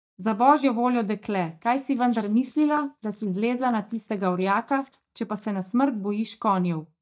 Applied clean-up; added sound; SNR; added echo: neural mask model DeepFilterNet 3.